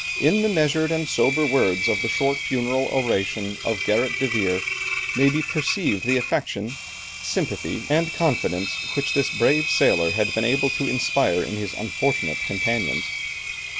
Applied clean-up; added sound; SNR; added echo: none; Engine; 4 dB; none.